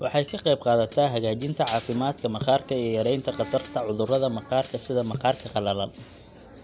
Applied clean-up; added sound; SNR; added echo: none; Hi-hat; 18 dB; none.